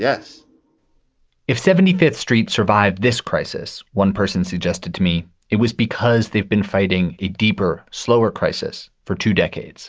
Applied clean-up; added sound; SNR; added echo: none; none; none; none.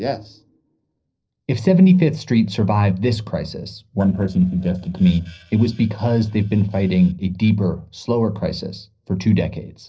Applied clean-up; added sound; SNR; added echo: neural separator model SepFormer DNS4.